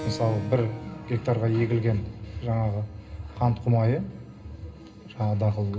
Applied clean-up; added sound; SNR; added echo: none; Keyboard (musical); 18 dB; reverberation time 0.2 s.